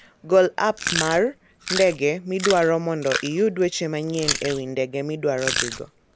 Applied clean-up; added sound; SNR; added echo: none; Chewing, mastication; 8 dB; none.